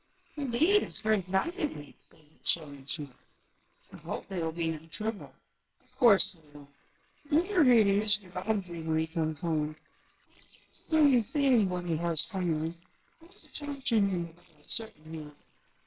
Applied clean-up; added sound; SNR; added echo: neural separator model SepFormer WHAMR!.